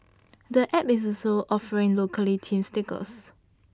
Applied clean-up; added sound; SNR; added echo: none; none; none; none.